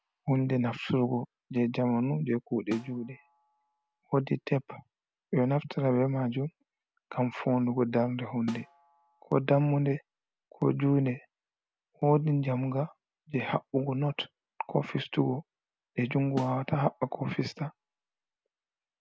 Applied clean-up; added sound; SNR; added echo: none; Snare drum; 17 dB; none.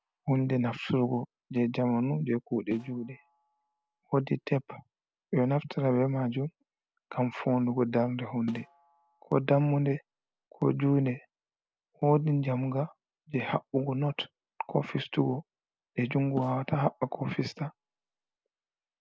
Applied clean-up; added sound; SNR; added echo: neural separator model SepFormer DNS4.